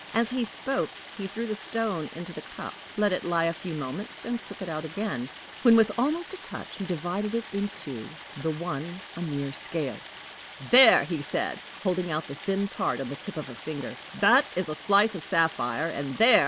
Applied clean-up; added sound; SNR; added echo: none; Stream; 15 dB; none.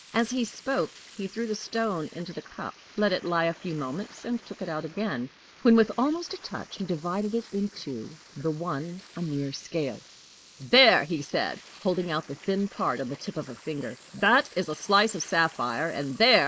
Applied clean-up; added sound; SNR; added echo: neural mask model Resemble Enhance denoiser.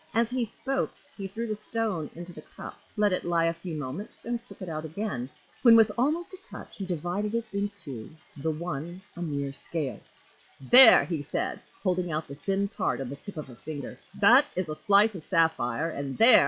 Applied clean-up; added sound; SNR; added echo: classical method log-MMSE.